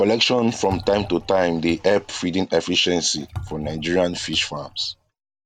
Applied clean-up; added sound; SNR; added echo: none; Liquid; 17 dB; none.